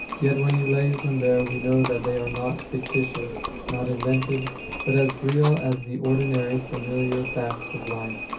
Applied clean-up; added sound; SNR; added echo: none; Livestock, farm animals, working animals; 8 dB; reverberation time 0.3 s.